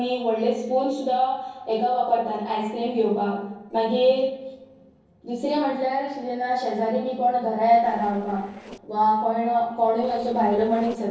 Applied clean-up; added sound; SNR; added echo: neural separator model SepFormer DNS4.